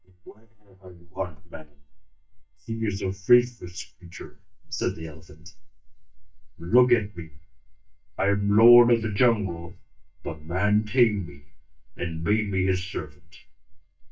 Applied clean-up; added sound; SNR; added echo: neural mask model DeepFilterNet 3.